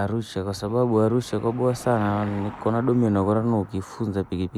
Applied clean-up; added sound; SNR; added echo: none; Car passing by / Engine; 20 dB; none.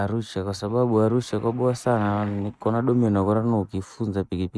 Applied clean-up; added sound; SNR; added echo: neural mask model RNNoise.